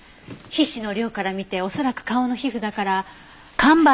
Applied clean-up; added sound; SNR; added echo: none; none; none; none.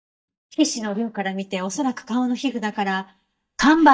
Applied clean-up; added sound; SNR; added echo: neural mask model DeepFilterNet 3.